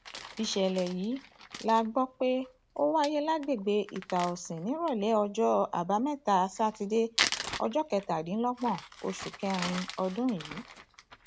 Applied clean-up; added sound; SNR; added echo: none; Crumpling, crinkling; 11 dB; none.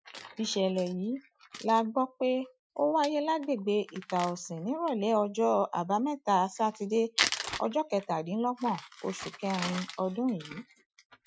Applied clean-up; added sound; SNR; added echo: classical method Wiener filter.